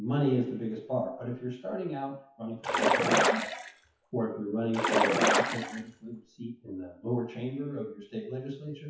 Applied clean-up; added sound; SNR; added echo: classical method WPE with log-MMSE.